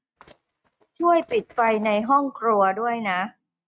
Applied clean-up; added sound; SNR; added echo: neural mask model RNNoise.